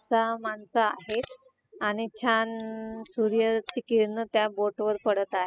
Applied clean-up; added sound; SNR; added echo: classical method spectral subtraction.